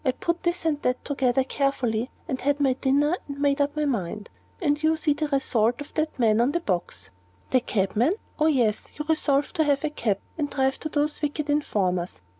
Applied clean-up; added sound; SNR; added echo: none; none; none; none.